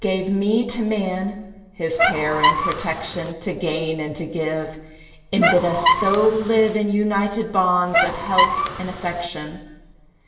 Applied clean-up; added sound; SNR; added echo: none; Squeak; -1 dB; reverberation time 1.1 s.